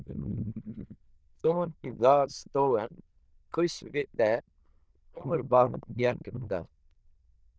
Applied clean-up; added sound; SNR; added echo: neural diffusion model UNIVERSE++.